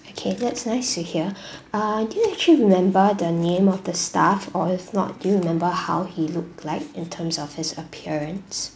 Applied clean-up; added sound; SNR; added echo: none; none; none; none.